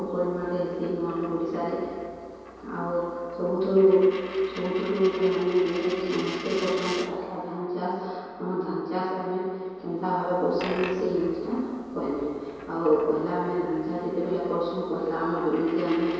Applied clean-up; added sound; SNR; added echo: none; Coin (dropping); 16 dB; reverberation time 2.2 s.